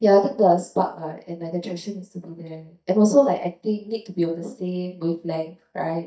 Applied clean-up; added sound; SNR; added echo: neural mask model DeepFilterNet 3.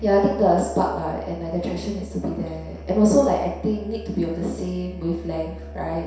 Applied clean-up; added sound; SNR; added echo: none; Musical instrument; 14 dB; reverberation time 0.7 s.